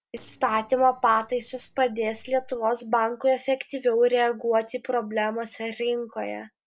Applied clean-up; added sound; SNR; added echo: neural separator model SepFormer DNS4.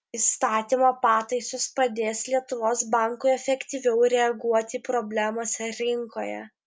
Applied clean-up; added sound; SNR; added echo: none; none; none; none.